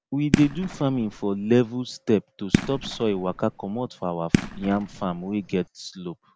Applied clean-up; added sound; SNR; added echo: none; Fireworks; 3 dB; none.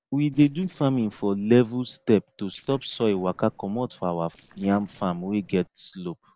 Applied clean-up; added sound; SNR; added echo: neural separator model SepFormer DNS4.